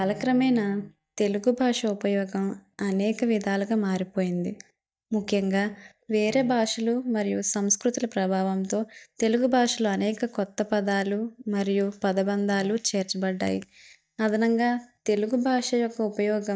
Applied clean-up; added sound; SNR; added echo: neural mask model DeepFilterNet 3.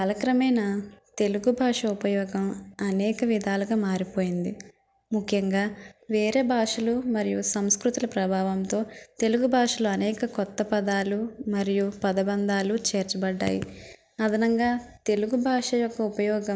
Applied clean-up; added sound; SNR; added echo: none; none; none; none.